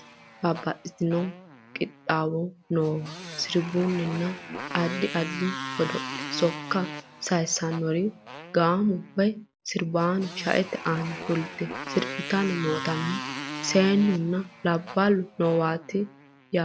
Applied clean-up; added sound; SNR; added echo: none; Motorcycle; 11 dB; none.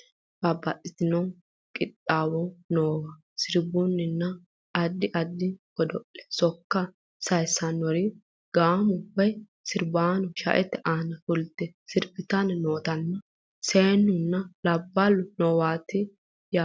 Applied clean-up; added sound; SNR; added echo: none; none; none; none.